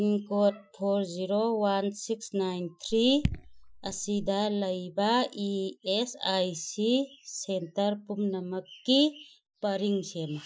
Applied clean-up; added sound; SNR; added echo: classical method Wiener filter.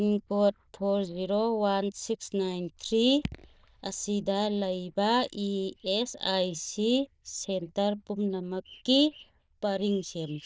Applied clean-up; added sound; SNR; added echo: neural diffusion model UNIVERSE++.